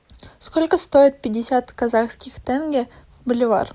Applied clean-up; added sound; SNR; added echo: none; none; none; none.